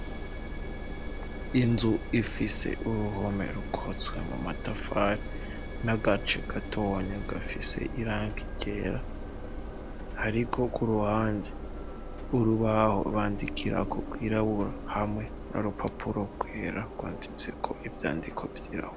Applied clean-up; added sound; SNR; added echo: none; Engine; 6 dB; none.